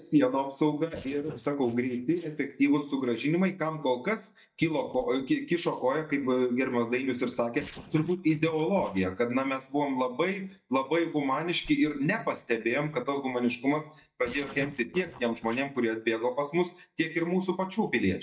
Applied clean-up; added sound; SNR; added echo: neural mask model DeepFilterNet 3.